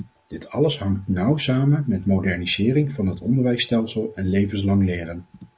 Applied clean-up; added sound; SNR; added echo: none; none; none; none.